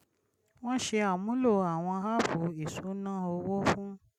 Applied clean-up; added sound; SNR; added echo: none; none; none; none.